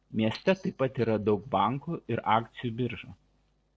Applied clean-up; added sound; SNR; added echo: neural separator model SepFormer DNS4.